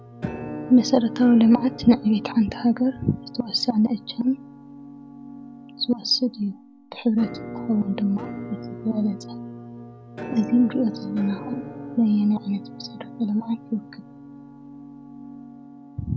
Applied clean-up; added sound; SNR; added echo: none; Musical instrument; 13 dB; none.